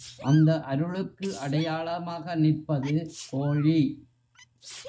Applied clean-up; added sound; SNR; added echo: neural mask model RNNoise.